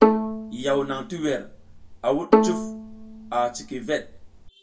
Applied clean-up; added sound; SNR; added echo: none; Bowed string instrument; -3 dB; reverberation time 0.2 s.